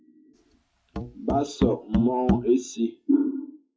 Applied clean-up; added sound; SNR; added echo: classical method WPE with log-MMSE.